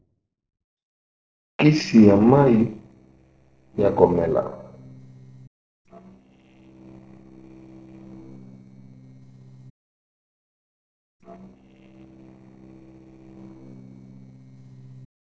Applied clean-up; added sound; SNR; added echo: neural separator model SepFormer DNS4.